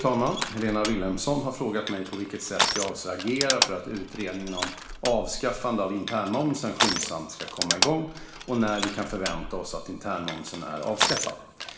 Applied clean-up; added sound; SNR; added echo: none; Crushing; 3 dB; reverberation time 1.0 s.